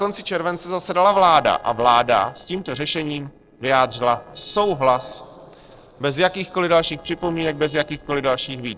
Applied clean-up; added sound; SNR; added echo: neural separator model SepFormer DNS4.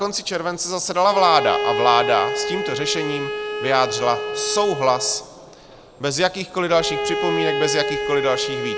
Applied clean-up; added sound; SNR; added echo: none; Bowed string instrument; 4 dB; none.